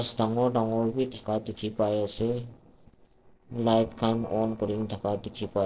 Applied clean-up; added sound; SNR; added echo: neural separator model SepFormer DNS4.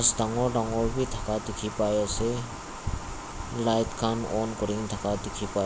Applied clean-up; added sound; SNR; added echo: none; none; none; none.